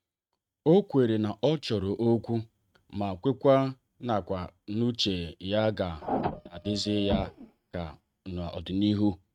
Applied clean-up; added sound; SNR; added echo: neural mask model RNNoise.